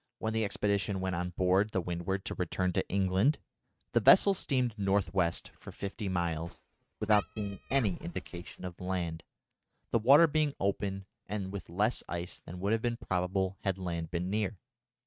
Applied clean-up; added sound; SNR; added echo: neural mask model RNNoise.